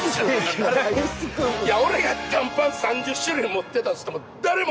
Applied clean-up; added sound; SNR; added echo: none; none; none; none.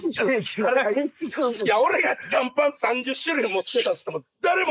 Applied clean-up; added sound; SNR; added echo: neural mask model Resemble Enhance denoiser.